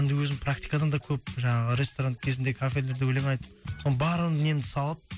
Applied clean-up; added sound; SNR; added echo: none; none; none; none.